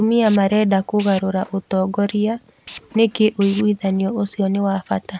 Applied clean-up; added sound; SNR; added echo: none; Tools; 18 dB; none.